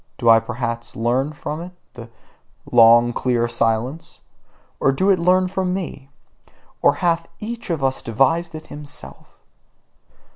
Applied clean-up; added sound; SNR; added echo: none; none; none; none.